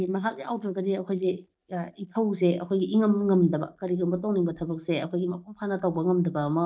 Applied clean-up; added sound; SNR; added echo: neural mask model DeepFilterNet 3.